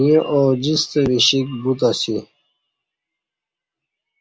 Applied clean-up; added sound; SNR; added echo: none; none; none; none.